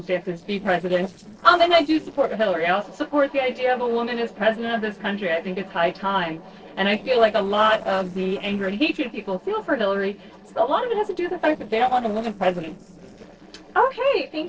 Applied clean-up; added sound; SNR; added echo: neural separator model SepFormer DNS4.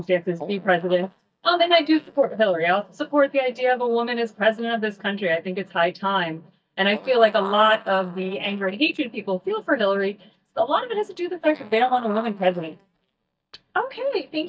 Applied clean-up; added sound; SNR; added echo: neural mask model DeepFilterNet 3.